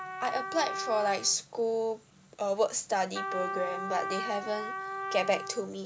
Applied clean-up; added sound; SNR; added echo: none; Trumpet; 6 dB; none.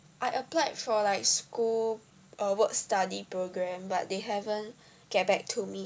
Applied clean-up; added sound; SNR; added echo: none; none; none; none.